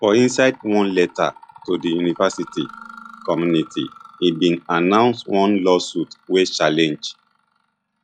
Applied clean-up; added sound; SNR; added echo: classical method log-MMSE.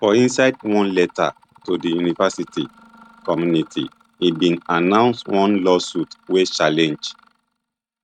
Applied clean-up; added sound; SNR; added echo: neural mask model RNNoise.